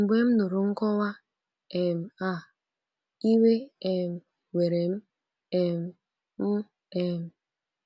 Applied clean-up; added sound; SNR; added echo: none; none; none; none.